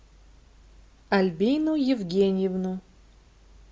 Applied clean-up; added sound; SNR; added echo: none; none; none; none.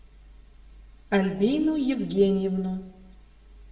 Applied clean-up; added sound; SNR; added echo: none; none; none; reverberation time 0.8 s.